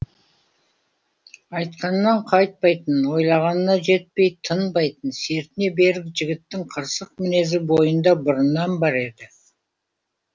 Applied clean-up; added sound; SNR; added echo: none; none; none; none.